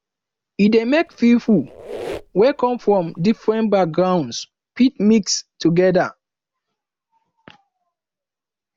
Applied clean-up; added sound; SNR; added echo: none; Squeak; 17 dB; none.